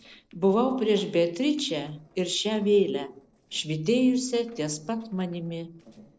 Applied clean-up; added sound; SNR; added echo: neural separator model SepFormer DNS4.